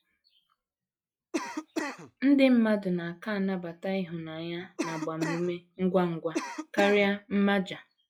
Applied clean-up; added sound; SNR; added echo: classical method log-MMSE.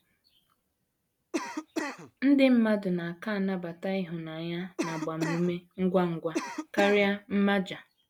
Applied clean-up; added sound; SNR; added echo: none; Cough; 7 dB; none.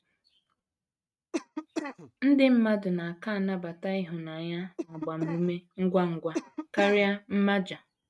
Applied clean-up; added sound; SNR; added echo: neural mask model RNNoise.